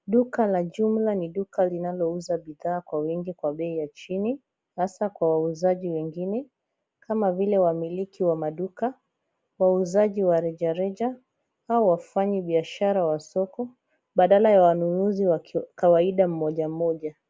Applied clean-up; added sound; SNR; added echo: none; none; none; none.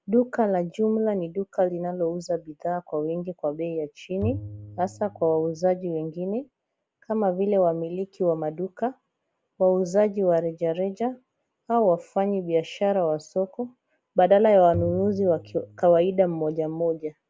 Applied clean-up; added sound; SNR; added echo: none; Bowed string instrument; 13 dB; none.